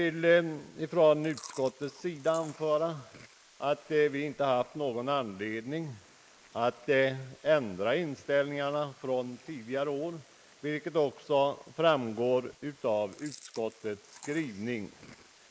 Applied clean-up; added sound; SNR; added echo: neural mask model Resemble Enhance denoiser.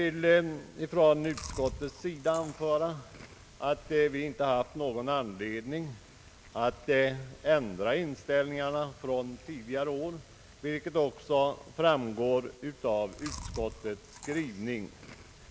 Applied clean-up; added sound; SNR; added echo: none; Chewing, mastication; 19 dB; none.